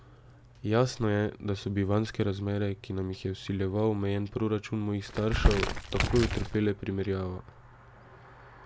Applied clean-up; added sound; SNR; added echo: none; Crumpling, crinkling; -1 dB; none.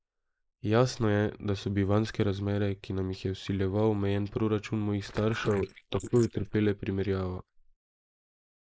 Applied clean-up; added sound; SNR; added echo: neural mask model Resemble Enhance denoiser.